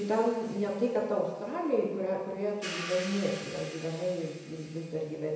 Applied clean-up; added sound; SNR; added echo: none; Hi-hat; 14 dB; reverberation time 1.0 s.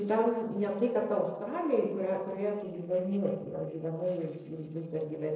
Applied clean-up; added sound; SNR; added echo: neural separator model SepFormer DNS4.